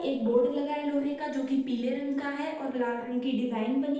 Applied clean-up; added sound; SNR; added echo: neural separator model SepFormer DNS4.